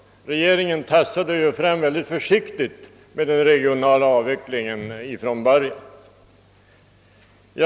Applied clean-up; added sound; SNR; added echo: none; none; none; none.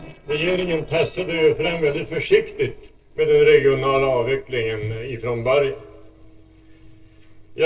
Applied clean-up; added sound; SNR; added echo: neural separator model SepFormer DNS4.